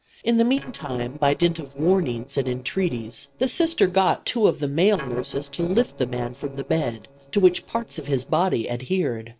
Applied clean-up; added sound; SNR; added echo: neural separator model SepFormer DNS4.